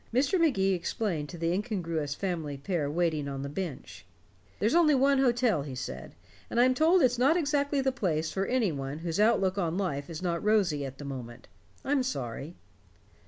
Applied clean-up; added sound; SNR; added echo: none; none; none; none.